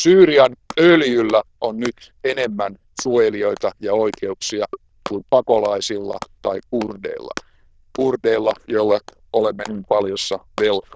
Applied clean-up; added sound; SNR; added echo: neural diffusion model UNIVERSE++.